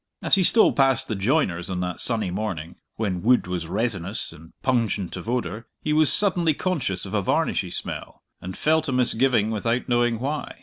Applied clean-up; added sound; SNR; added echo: none; none; none; none.